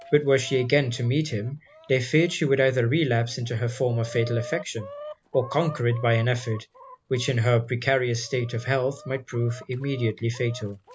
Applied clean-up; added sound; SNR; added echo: none; Chicken, rooster; 19 dB; none.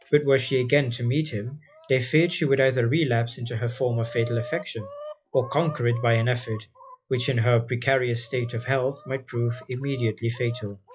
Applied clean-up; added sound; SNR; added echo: classical method log-MMSE.